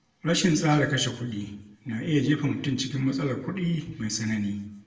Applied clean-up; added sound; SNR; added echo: none; none; none; reverberation time 0.6 s.